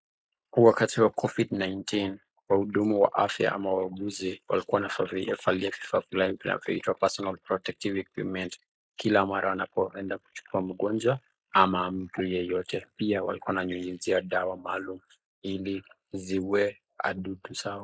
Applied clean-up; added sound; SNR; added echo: neural mask model Resemble Enhance denoiser.